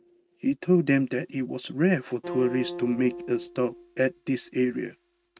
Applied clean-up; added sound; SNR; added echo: neural mask model RNNoise.